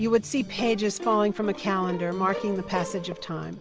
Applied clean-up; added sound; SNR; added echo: none; none; none; none.